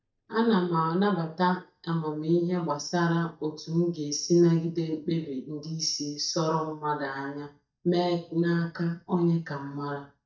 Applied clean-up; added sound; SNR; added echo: neural mask model DeepFilterNet 3.